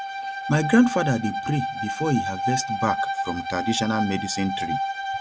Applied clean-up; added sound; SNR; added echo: none; Bowed string instrument; 4 dB; none.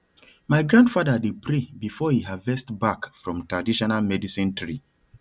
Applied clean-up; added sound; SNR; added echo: none; none; none; none.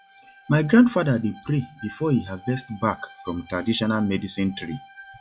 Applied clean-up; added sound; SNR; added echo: classical method log-MMSE.